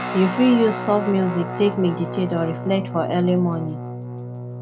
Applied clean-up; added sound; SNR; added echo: none; Guitar; 8 dB; none.